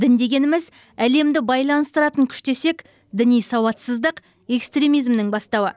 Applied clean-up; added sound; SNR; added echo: none; none; none; none.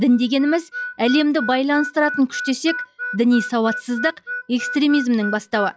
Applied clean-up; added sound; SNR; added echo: classical method log-MMSE.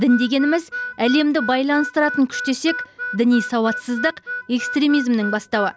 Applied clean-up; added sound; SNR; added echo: none; Harmonica; 10 dB; none.